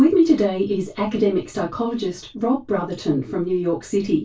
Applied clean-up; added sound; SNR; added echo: none; none; none; reverberation time 0.2 s.